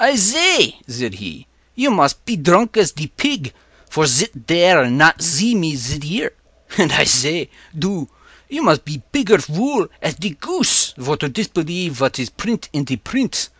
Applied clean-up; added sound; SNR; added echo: none; none; none; none.